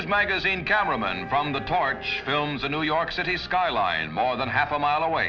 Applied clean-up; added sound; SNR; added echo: none; Wind instrument, woodwind instrument; 14 dB; none.